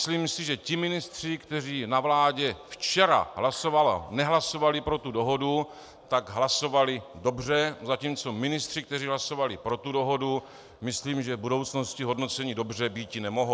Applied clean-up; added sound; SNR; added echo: none; none; none; none.